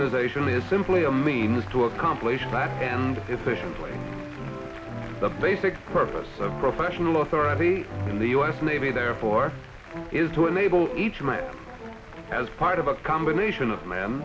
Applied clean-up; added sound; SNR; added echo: none; Applause; 19 dB; none.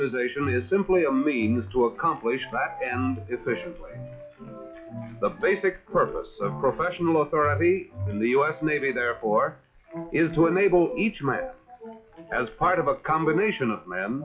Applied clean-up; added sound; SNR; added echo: classical method log-MMSE.